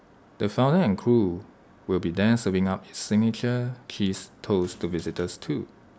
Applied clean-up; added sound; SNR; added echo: none; none; none; none.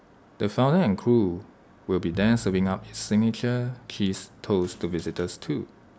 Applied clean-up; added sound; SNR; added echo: none; Bowed string instrument; 20 dB; none.